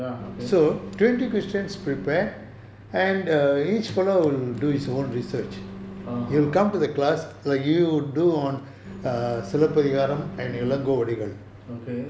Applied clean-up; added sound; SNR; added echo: none; Engine; 16 dB; none.